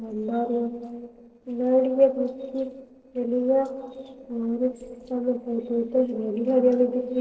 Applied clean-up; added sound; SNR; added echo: neural separator model SepFormer DNS4.